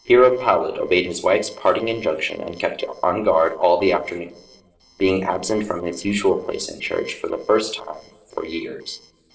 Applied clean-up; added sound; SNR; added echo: neural separator model SepFormer DNS4.